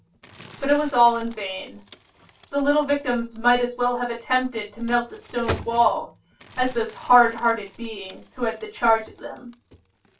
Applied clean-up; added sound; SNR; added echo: none; Crumpling, crinkling; 17 dB; reverberation time 0.1 s.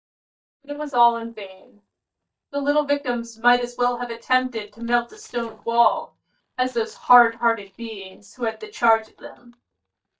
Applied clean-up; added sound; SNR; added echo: neural mask model DeepFilterNet 3.